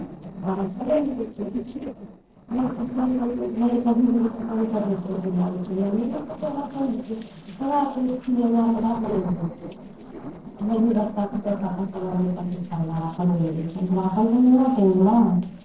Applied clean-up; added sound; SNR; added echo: neural separator model SepFormer DNS4.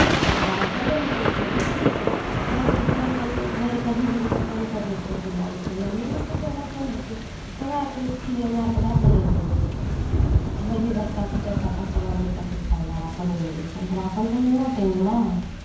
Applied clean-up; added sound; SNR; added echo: none; Thunder / Rain; -2 dB; reverberation time 0.9 s.